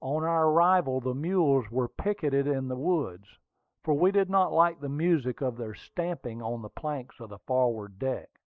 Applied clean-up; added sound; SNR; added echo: neural mask model Resemble Enhance denoiser.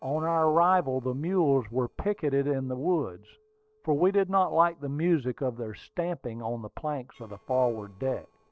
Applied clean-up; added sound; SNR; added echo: neural separator model SepFormer DNS4.